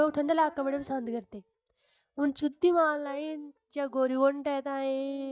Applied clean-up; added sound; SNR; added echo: neural mask model DeepFilterNet 3.